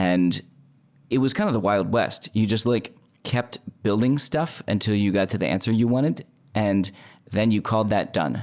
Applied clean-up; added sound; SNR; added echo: none; none; none; none.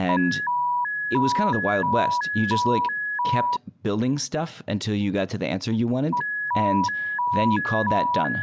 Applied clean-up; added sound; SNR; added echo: none; Alarm; 0 dB; none.